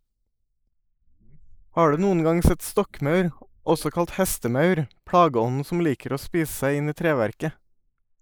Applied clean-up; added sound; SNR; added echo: neural mask model Resemble Enhance denoiser.